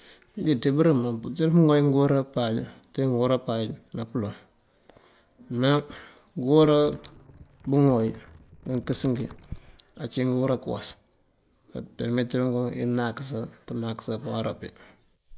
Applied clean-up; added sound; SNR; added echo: neural mask model Resemble Enhance denoiser.